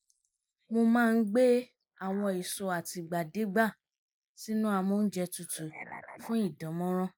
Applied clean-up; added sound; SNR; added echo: neural mask model Resemble Enhance denoiser.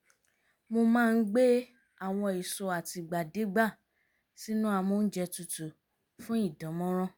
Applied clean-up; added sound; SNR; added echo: none; none; none; none.